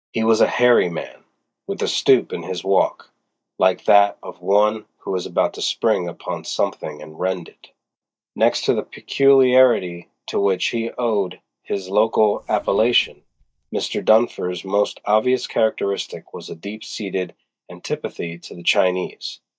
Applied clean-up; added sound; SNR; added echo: neural mask model DeepFilterNet 3.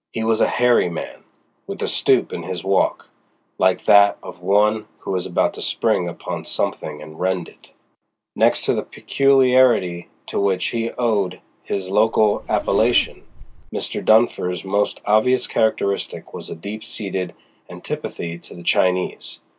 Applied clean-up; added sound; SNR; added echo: none; Zipper (clothing); 15 dB; none.